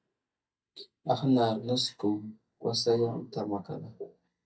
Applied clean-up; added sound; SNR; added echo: neural mask model DeepFilterNet 3.